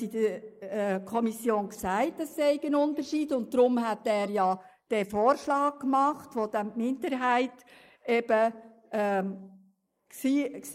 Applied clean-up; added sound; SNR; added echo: neural mask model Resemble Enhance denoiser.